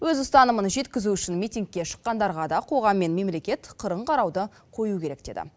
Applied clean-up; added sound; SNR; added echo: none; none; none; none.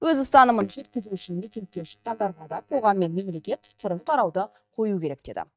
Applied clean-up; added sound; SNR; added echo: neural mask model DeepFilterNet 3.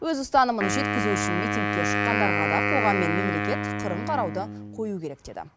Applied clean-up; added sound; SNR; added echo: none; Wind instrument, woodwind instrument; -1 dB; none.